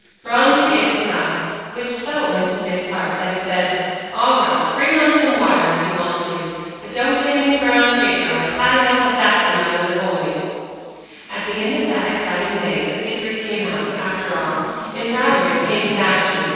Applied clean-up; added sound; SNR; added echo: neural separator model SepFormer DNS4.